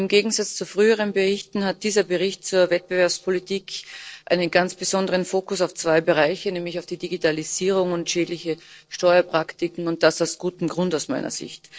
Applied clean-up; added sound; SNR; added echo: neural separator model SepFormer DNS4.